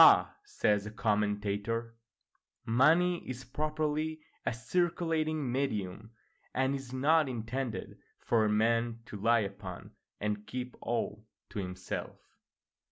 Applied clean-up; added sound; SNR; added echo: none; none; none; none.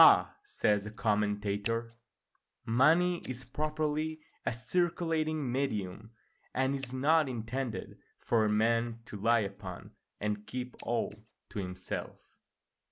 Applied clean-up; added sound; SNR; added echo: neural mask model Resemble Enhance denoiser.